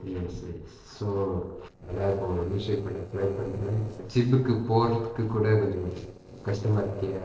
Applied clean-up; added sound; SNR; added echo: neural separator model SepFormer DNS4.